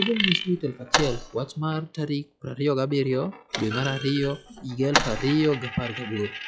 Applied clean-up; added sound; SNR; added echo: classical method log-MMSE.